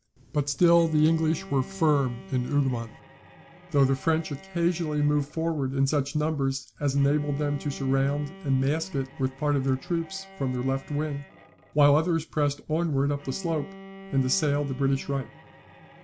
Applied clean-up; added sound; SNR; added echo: none; Bowed string instrument; 20 dB; none.